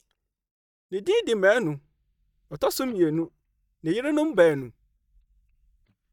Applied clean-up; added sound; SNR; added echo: neural mask model DeepFilterNet 3.